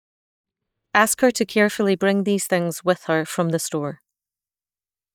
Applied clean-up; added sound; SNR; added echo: neural mask model DeepFilterNet 3.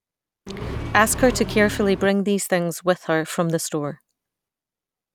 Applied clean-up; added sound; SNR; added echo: none; Accelerating, revving, vroom; 7 dB; none.